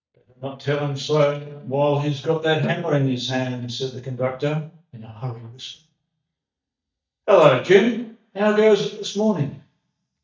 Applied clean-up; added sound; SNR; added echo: neural mask model DeepFilterNet 3.